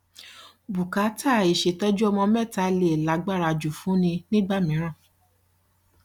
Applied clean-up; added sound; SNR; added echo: none; none; none; none.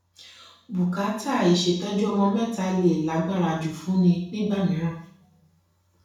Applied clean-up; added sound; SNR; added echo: none; none; none; reverberation time 0.7 s.